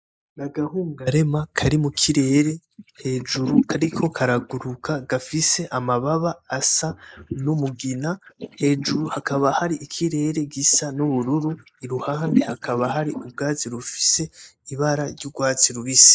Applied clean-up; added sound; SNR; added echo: neural mask model Resemble Enhance denoiser.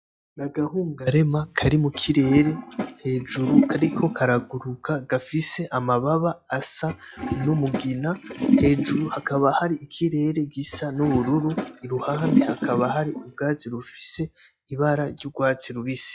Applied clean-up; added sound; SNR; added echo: classical method log-MMSE.